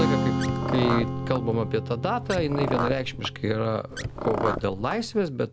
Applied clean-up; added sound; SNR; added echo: none; Strum + Car; 2 dB; none.